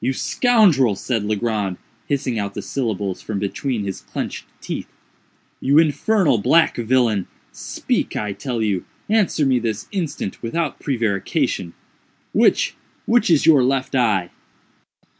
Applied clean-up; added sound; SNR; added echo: none; none; none; none.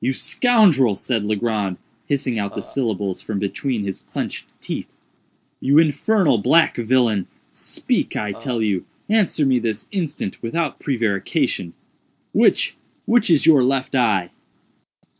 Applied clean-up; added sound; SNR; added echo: neural separator model SepFormer DNS4.